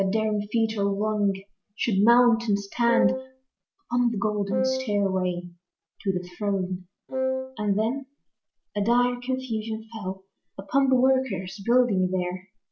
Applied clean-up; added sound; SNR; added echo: none; Wind instrument, woodwind instrument; 3 dB; none.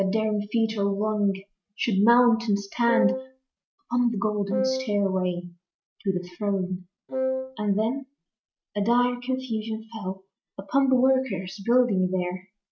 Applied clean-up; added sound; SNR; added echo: neural mask model RNNoise.